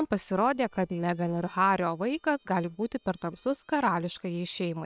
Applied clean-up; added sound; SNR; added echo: neural separator model SepFormer WHAM!.